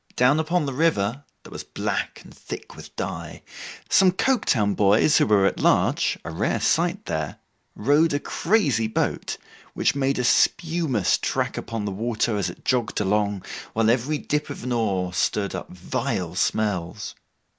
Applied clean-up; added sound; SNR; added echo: none; none; none; none.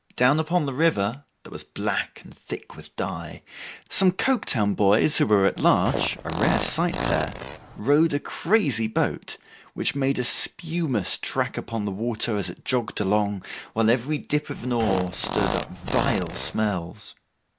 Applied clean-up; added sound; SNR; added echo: none; Fart; 5 dB; none.